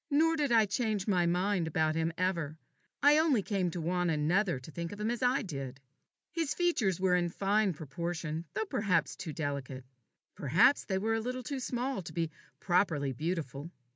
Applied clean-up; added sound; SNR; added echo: none; none; none; none.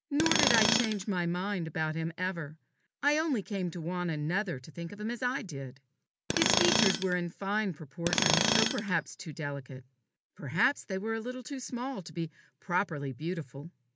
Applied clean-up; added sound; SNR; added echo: none; Tools; -3 dB; none.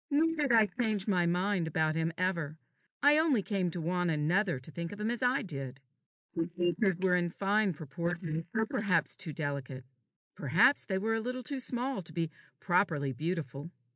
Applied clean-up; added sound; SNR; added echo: neural mask model Resemble Enhance denoiser.